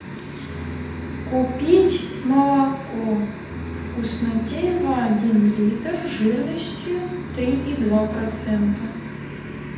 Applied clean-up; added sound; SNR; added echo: none; Bowed string instrument; 12 dB; reverberation time 0.8 s.